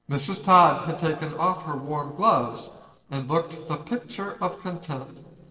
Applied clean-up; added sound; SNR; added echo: neural separator model SepFormer DNS4.